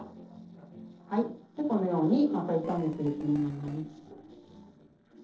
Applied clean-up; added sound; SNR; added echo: neural separator model SepFormer DNS4.